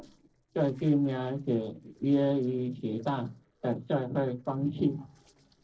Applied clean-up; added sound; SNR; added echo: neural separator model SepFormer DNS4.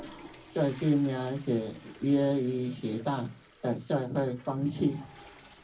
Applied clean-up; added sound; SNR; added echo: none; Toilet flush / Water; 20 dB; reverberation time 0.4 s.